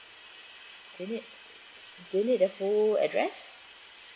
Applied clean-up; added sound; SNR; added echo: none; none; none; none.